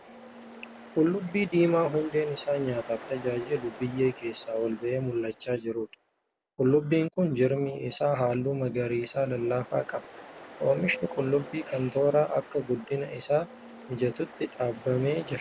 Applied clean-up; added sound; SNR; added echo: none; Ocean; 17 dB; none.